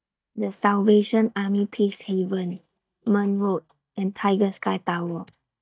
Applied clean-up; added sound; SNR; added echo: neural mask model DeepFilterNet 3.